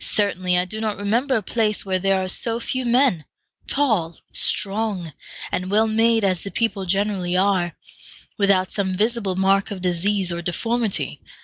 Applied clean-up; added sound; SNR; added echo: none; none; none; none.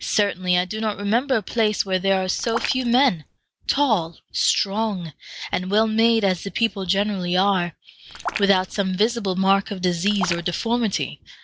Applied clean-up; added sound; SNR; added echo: none; Raindrop; 12 dB; none.